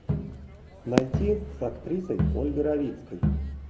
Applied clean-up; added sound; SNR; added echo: none; Fireworks + Crowd; -1 dB; none.